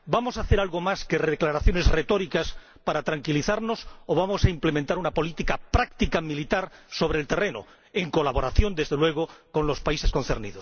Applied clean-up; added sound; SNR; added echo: none; none; none; none.